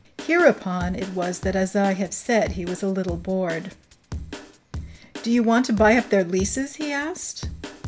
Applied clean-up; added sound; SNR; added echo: none; Drum kit; 13 dB; none.